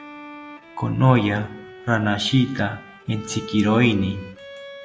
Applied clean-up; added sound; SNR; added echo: none; Bowed string instrument; 18 dB; none.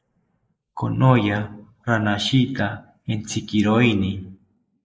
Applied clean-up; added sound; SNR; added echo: neural mask model Resemble Enhance denoiser.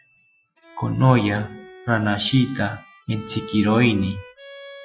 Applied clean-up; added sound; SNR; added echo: classical method Wiener filter.